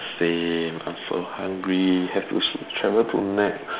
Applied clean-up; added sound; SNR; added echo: none; none; none; none.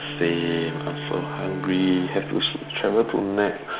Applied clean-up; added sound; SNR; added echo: none; Bowed string instrument; 10 dB; none.